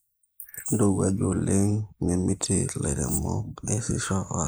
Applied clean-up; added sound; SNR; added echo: neural mask model Resemble Enhance denoiser.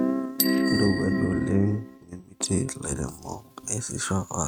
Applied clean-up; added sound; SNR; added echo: neural mask model RNNoise.